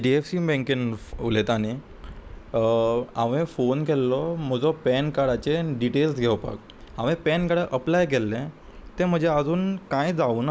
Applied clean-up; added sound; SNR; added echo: none; none; none; none.